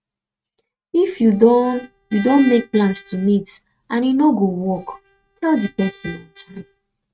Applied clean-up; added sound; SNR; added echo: neural mask model RNNoise.